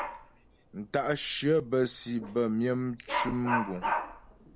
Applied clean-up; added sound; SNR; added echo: none; Dog; 7 dB; none.